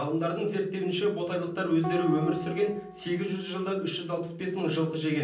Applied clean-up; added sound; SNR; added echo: none; Acoustic guitar; 11 dB; reverberation time 0.6 s.